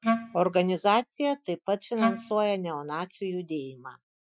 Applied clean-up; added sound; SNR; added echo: classical method Wiener filter.